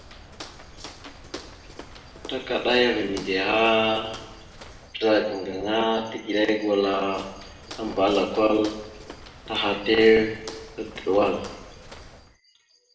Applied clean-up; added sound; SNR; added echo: none; Walk, footsteps; 18 dB; reverberation time 0.9 s.